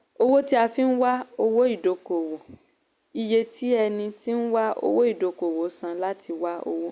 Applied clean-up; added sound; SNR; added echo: none; none; none; none.